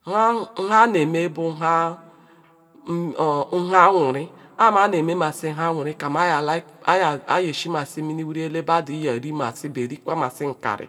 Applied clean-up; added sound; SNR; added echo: none; none; none; reverberation time 0.6 s.